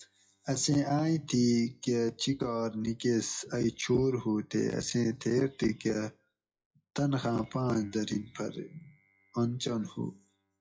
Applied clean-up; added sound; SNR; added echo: classical method WPE with log-MMSE.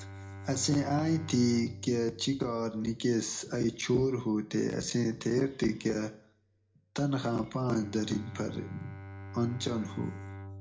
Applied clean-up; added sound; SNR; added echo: none; Bowed string instrument; 15 dB; reverberation time 0.4 s.